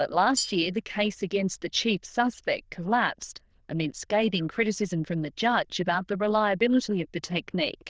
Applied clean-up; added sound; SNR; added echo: neural diffusion model UNIVERSE++.